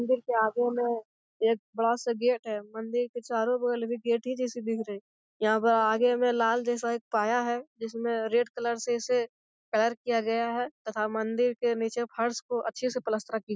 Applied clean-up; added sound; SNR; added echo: none; none; none; none.